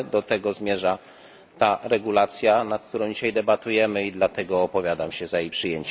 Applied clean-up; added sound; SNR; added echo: none; none; none; none.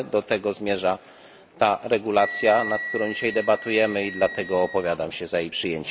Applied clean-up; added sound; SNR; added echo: none; Wind instrument, woodwind instrument; 12 dB; none.